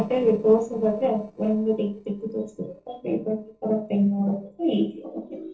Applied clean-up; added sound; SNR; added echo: neural separator model SepFormer DNS4.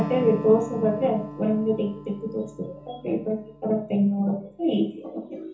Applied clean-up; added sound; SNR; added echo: none; Acoustic guitar; 16 dB; reverberation time 0.7 s.